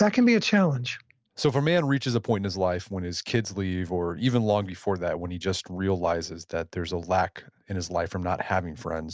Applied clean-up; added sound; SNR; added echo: none; none; none; none.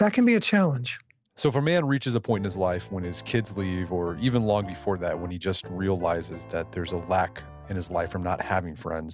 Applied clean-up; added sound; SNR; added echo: none; Piano; 17 dB; none.